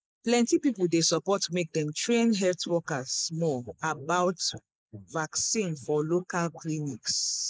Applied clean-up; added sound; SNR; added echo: neural mask model Resemble Enhance denoiser.